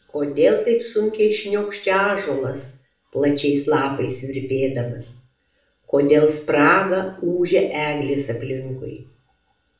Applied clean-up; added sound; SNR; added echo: none; none; none; reverberation time 0.5 s.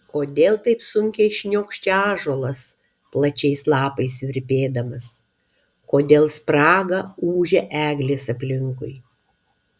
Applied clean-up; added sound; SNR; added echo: none; none; none; none.